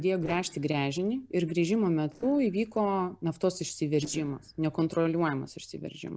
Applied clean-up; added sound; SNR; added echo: neural separator model SepFormer DNS4.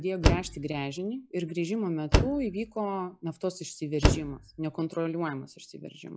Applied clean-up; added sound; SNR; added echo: classical method log-MMSE.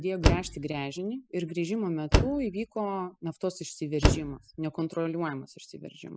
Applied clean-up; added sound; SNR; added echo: classical method spectral subtraction.